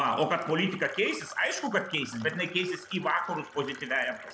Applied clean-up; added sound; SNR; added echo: none; Fill (with liquid); 17 dB; none.